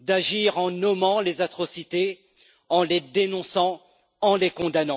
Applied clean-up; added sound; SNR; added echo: none; none; none; none.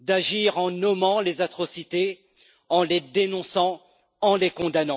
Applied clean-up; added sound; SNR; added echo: neural mask model Resemble Enhance denoiser.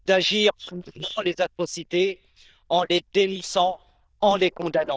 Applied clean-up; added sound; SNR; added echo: neural diffusion model UNIVERSE++.